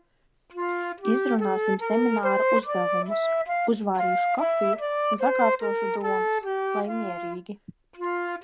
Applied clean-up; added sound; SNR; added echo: none; Wind instrument, woodwind instrument; -3 dB; none.